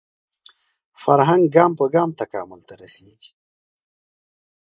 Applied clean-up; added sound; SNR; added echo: neural mask model Resemble Enhance denoiser.